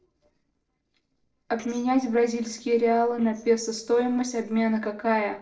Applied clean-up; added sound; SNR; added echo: neural separator model SepFormer DNS4.